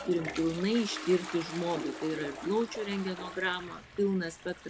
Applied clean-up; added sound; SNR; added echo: none; Toilet flush; 10 dB; none.